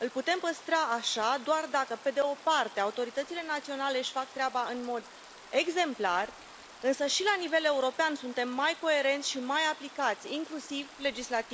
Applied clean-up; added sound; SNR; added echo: none; Stream; 19 dB; none.